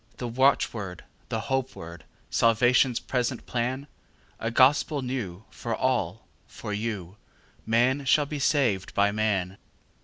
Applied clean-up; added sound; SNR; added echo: none; none; none; none.